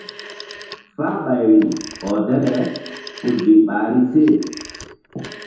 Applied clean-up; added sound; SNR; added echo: none; Telephone; 18 dB; reverberation time 2.0 s.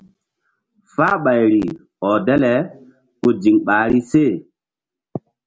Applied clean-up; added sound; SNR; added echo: none; none; none; none.